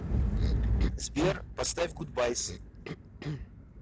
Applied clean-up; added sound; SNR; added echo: none; Cough; 12 dB; none.